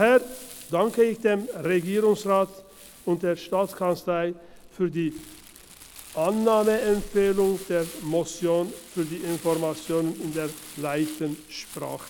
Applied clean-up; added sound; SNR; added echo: none; Crumpling, crinkling; 19 dB; none.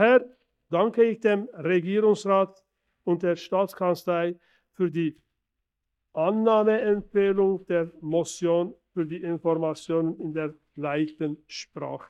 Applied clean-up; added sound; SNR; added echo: neural mask model DeepFilterNet 3.